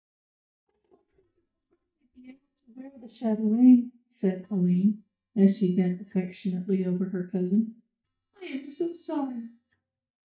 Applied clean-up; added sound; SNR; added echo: neural mask model DeepFilterNet 3.